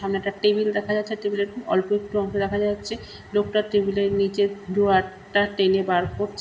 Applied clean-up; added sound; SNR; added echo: none; none; none; reverberation time 2.3 s.